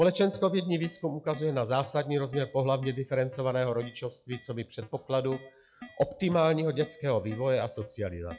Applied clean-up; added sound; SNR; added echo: classical method log-MMSE.